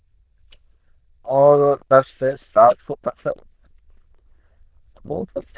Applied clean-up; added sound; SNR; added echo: neural diffusion model UNIVERSE++.